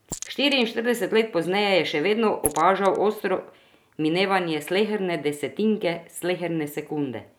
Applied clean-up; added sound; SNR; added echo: neural mask model Resemble Enhance denoiser.